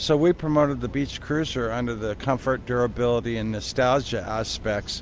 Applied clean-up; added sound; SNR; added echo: none; none; none; none.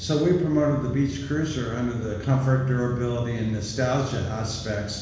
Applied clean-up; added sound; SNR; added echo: none; none; none; reverberation time 1.1 s.